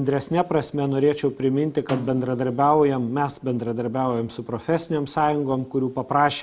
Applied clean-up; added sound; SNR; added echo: none; Snare drum; 17 dB; none.